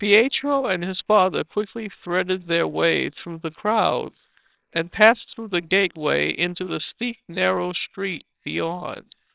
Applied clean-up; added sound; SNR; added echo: neural separator model SepFormer WHAMR!.